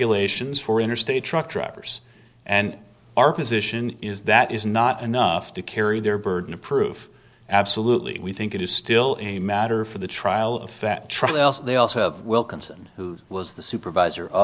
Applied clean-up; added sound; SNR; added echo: none; none; none; none.